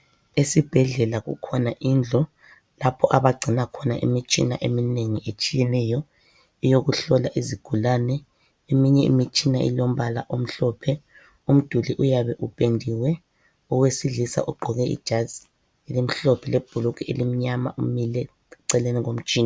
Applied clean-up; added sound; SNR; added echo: none; none; none; none.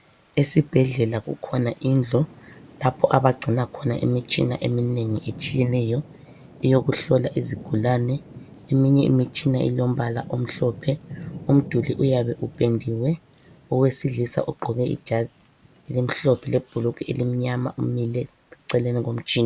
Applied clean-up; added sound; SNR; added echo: none; Thunder / Rain; 20 dB; none.